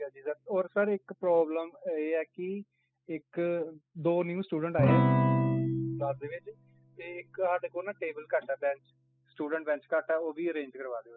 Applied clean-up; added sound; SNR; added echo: classical method spectral subtraction.